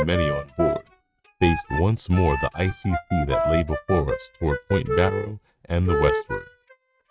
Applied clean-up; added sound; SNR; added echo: neural mask model RNNoise.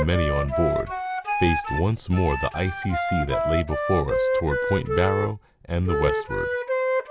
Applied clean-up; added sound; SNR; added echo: none; Wind instrument, woodwind instrument; 1 dB; none.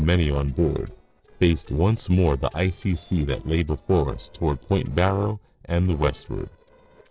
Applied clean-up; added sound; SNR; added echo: neural separator model SepFormer DNS4.